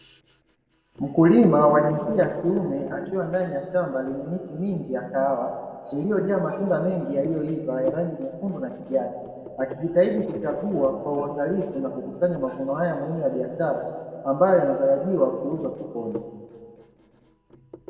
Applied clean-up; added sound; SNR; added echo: neural separator model SepFormer DNS4.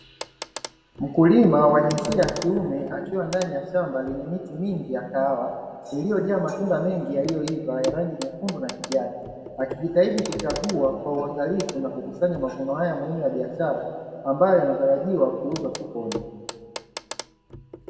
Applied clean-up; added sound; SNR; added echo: none; Clock; 15 dB; reverberation time 1.9 s.